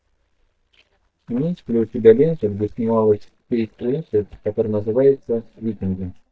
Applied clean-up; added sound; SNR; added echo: neural mask model DeepFilterNet 3.